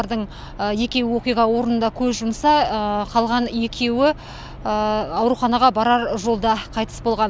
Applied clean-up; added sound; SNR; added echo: none; none; none; none.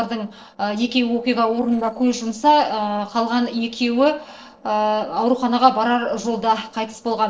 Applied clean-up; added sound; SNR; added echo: neural separator model SepFormer DNS4.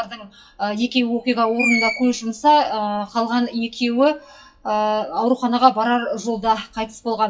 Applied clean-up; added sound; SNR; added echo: classical method WPE with log-MMSE.